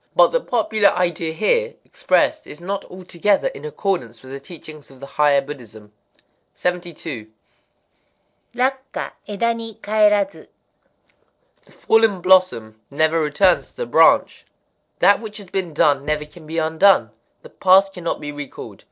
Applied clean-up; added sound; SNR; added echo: neural separator model SepFormer DNS4.